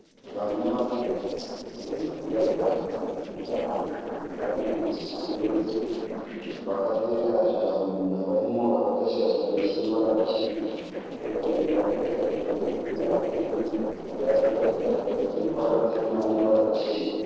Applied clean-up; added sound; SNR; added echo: neural separator model SepFormer DNS4.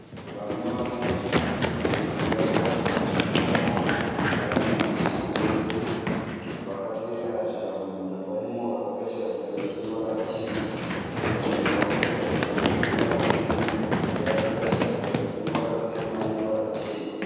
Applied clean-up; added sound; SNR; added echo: none; Run; -3 dB; reverberation time 2.2 s.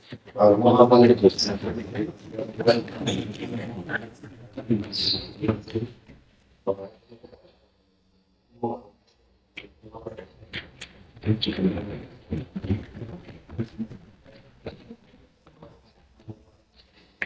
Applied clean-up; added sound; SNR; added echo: neural mask model DeepFilterNet 3.